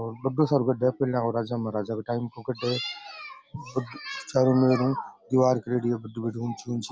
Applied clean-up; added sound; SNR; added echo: none; none; none; none.